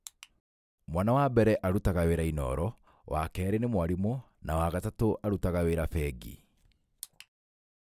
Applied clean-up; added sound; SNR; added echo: none; none; none; none.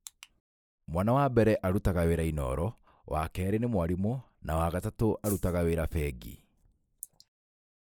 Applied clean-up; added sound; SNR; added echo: neural mask model Resemble Enhance denoiser.